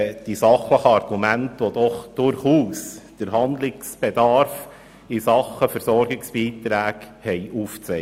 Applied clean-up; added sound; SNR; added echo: none; none; none; none.